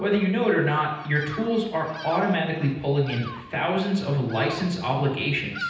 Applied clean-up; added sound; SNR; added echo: none; Bird vocalization, bird call, bird song; 16 dB; reverberation time 0.9 s.